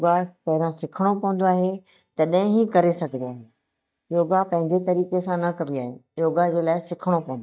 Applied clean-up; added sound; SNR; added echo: neural mask model DeepFilterNet 3.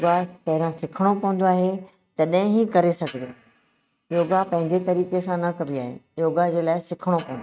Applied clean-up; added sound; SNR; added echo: neural mask model RNNoise.